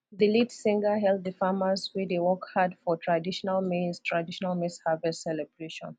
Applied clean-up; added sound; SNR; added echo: none; none; none; none.